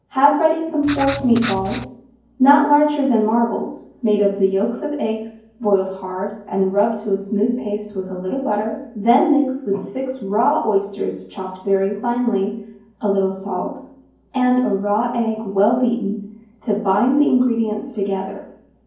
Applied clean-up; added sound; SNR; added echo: none; Writing; 6 dB; reverberation time 0.9 s.